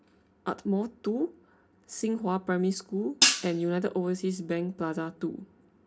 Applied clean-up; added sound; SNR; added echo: none; Hi-hat; -4 dB; reverberation time 0.3 s.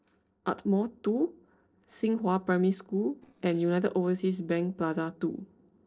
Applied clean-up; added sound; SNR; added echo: neural separator model SepFormer DNS4.